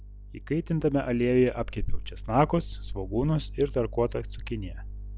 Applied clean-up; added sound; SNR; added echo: none; none; none; none.